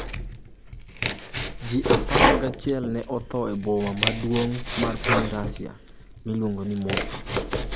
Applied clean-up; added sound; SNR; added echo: none; Domestic sounds, home sounds; -2 dB; none.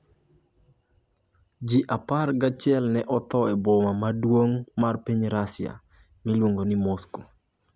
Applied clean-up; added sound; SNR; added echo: none; none; none; none.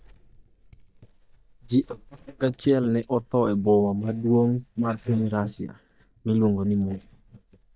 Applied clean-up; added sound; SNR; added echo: neural mask model DeepFilterNet 3.